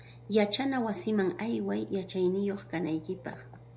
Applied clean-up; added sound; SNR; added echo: none; Engine; 19 dB; none.